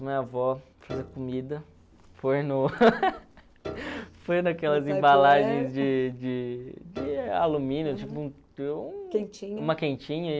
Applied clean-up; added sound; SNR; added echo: none; Piano; 20 dB; none.